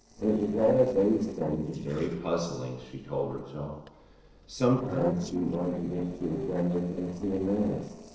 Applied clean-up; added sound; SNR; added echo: neural separator model SepFormer DNS4.